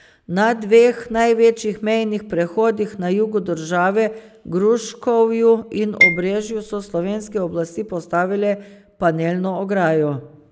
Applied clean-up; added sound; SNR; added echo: none; Marimba, xylophone; 3 dB; none.